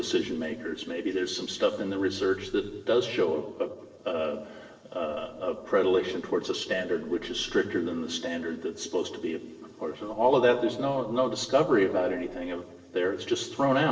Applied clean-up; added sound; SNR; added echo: neural separator model SepFormer DNS4.